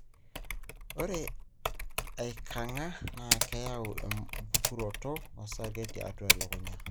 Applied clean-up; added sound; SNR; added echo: none; Typing; -5 dB; none.